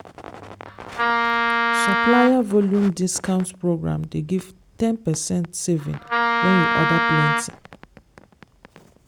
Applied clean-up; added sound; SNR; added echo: none; Wind instrument, woodwind instrument; -2 dB; none.